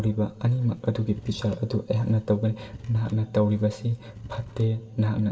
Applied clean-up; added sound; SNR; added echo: none; Wood / Tools; 19 dB; reverberation time 1.6 s.